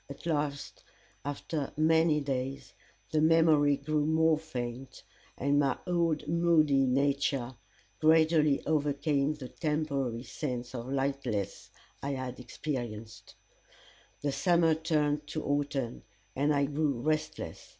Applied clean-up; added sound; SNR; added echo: none; none; none; none.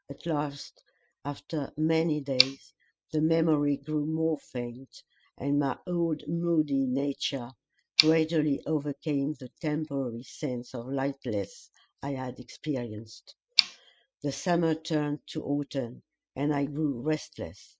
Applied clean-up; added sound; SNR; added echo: classical method spectral subtraction.